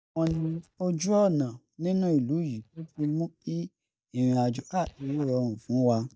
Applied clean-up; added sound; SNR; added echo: neural mask model DeepFilterNet 3.